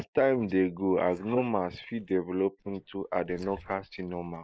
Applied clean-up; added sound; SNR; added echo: neural mask model Resemble Enhance denoiser.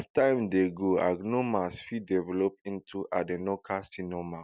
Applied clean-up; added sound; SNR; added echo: none; none; none; none.